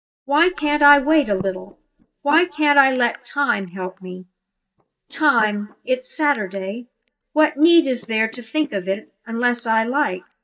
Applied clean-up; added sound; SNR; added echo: neural mask model DeepFilterNet 3.